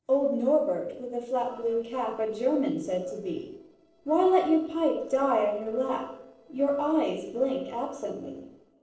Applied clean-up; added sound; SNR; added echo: neural separator model SepFormer DNS4.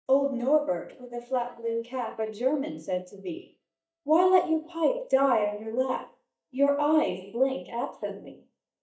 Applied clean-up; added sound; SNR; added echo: neural mask model DeepFilterNet 3.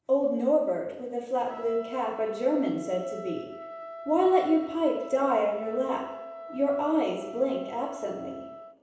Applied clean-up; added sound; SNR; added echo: none; Trumpet; 14 dB; reverberation time 0.9 s.